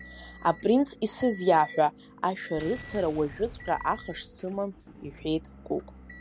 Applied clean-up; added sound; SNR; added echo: none; Motor vehicle (road) / Engine + Explosion; 17 dB; none.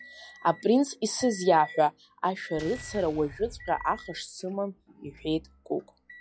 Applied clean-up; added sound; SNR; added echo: classical method log-MMSE.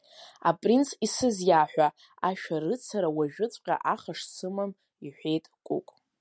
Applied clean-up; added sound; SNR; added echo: none; none; none; none.